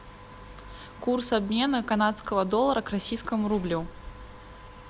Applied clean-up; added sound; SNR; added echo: none; Zipper (clothing); 18 dB; none.